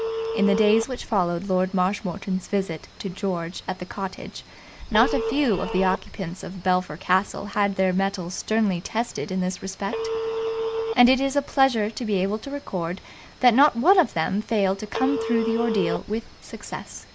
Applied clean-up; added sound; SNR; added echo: none; Telephone; 9 dB; none.